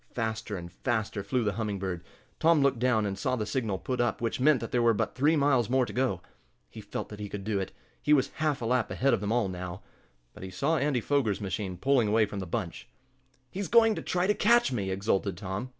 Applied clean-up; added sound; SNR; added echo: none; none; none; none.